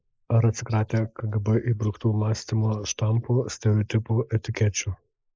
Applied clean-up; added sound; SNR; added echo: neural mask model Resemble Enhance denoiser.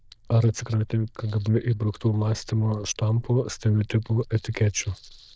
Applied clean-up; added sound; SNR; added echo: neural diffusion model UNIVERSE++.